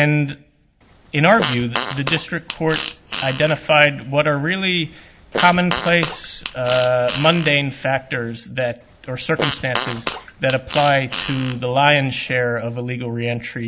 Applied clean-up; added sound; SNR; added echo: none; Fart; 10 dB; none.